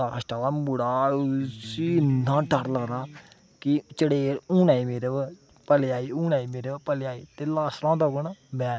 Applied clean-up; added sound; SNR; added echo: none; Electric guitar; 15 dB; none.